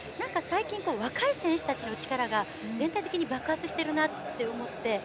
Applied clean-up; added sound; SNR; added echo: none; none; none; none.